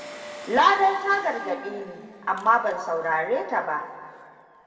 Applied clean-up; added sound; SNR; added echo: none; Engine; 20 dB; reverberation time 2.0 s.